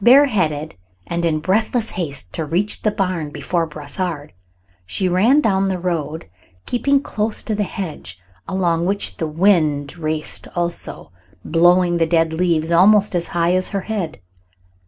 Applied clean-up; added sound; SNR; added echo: none; none; none; none.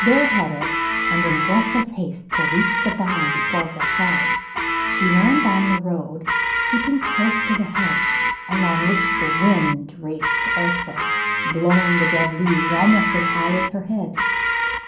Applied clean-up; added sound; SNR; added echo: none; Guitar; -1 dB; reverberation time 0.6 s.